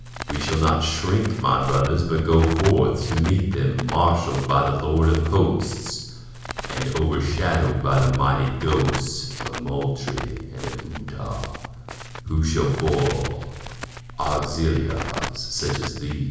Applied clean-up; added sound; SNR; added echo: none; Crackle; 11 dB; reverberation time 1.0 s.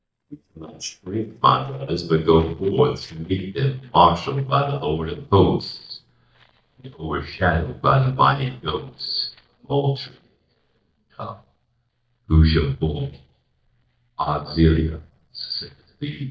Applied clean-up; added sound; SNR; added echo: neural mask model DeepFilterNet 3.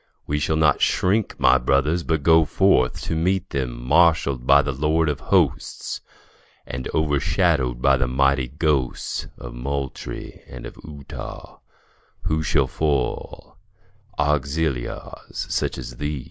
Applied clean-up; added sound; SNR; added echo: none; none; none; none.